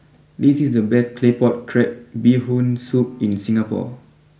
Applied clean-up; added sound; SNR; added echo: none; none; none; none.